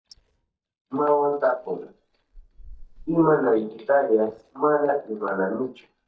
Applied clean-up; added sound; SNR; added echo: neural mask model DeepFilterNet 3.